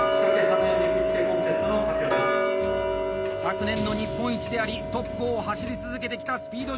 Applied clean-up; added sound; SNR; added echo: none; Tick-tock; -4 dB; none.